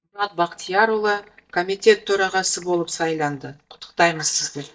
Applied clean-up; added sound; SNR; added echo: neural mask model DeepFilterNet 3.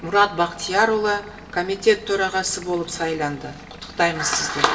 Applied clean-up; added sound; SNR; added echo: none; Engine / Vehicle; 19 dB; reverberation time 0.2 s.